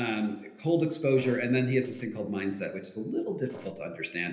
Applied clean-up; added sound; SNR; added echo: neural separator model SepFormer DNS4.